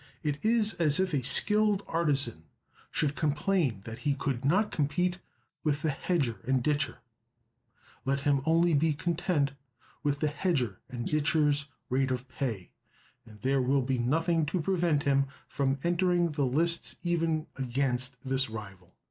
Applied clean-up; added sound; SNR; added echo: neural mask model Resemble Enhance denoiser.